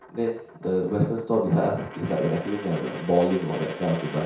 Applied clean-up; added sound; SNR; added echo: none; Coin (dropping); 16 dB; reverberation time 0.6 s.